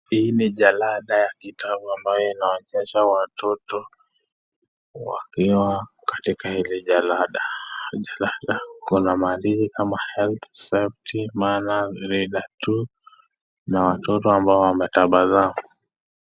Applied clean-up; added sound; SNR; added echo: none; none; none; none.